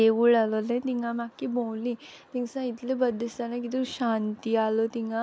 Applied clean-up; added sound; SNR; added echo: none; none; none; none.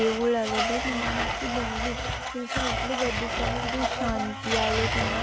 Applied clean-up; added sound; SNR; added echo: none; Domestic sounds, home sounds; -2 dB; none.